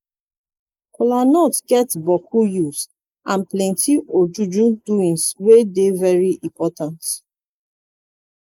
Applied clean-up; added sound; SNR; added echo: neural mask model Resemble Enhance denoiser.